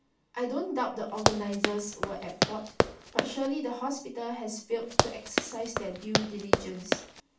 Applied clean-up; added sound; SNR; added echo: none; Run; -4 dB; reverberation time 0.3 s.